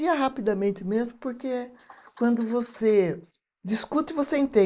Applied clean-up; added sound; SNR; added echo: neural mask model Resemble Enhance denoiser.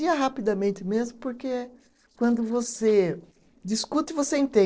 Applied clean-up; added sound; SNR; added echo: neural separator model SepFormer DNS4.